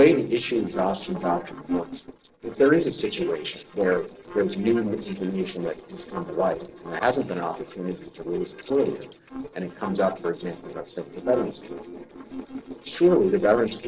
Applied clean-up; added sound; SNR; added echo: neural separator model SepFormer DNS4.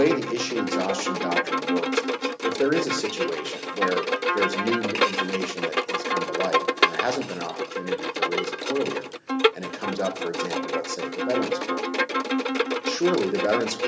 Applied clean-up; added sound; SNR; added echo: none; Bowed string instrument; -2 dB; none.